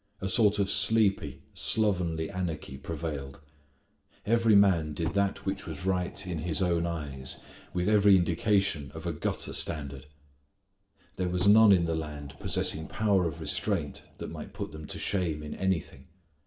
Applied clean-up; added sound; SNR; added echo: none; Fire; 16 dB; reverberation time 0.4 s.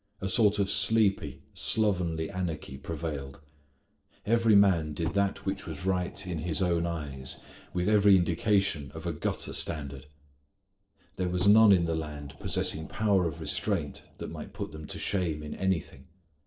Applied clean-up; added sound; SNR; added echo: neural separator model SepFormer DNS4.